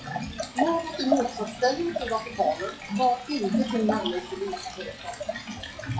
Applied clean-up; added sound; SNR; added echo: classical method WPE with log-MMSE.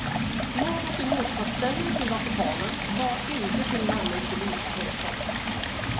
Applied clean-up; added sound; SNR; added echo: none; Stream; -4 dB; reverberation time 0.4 s.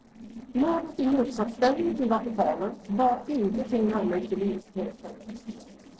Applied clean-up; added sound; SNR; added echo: neural separator model SepFormer DNS4.